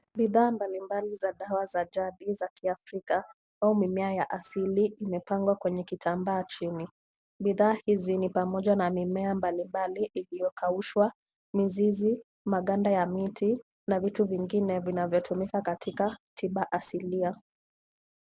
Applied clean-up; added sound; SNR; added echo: none; none; none; none.